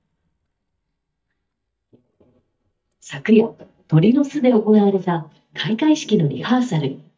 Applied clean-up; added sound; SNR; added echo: neural mask model DeepFilterNet 3.